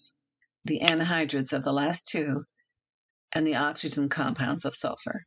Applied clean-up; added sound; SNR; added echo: classical method spectral subtraction.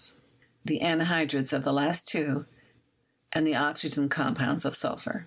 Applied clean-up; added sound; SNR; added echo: none; none; none; none.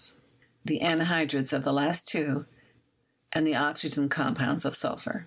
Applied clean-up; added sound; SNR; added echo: neural mask model Resemble Enhance denoiser.